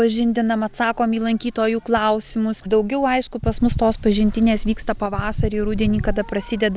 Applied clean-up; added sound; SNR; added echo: none; none; none; none.